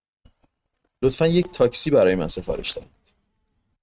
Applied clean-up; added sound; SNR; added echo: neural mask model RNNoise.